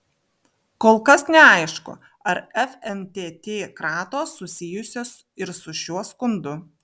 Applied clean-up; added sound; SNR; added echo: none; none; none; none.